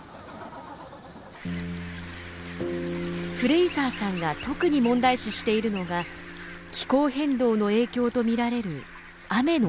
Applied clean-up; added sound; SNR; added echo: none; Chirp, tweet; 18 dB; none.